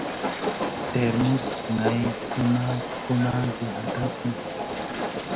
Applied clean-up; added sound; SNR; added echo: none; Train; 3 dB; none.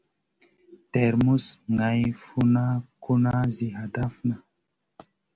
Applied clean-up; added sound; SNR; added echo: none; none; none; none.